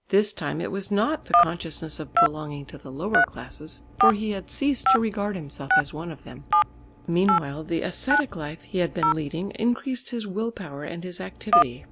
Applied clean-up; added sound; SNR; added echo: none; Telephone; -1 dB; none.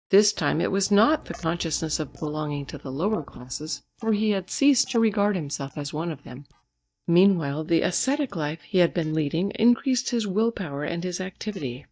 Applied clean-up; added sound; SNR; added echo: neural mask model DeepFilterNet 3.